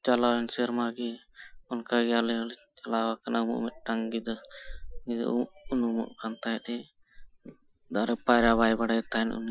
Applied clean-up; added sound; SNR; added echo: classical method Wiener filter.